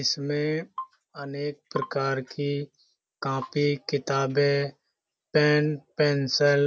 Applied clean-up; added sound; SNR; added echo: none; none; none; none.